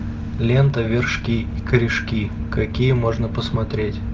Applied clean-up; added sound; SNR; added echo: none; none; none; none.